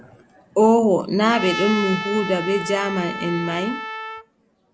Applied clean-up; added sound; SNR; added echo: none; Trumpet; 8 dB; none.